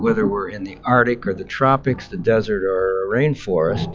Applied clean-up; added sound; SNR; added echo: classical method log-MMSE.